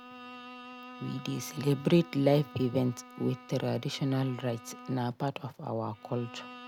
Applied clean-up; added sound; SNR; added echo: none; Bowed string instrument; 17 dB; none.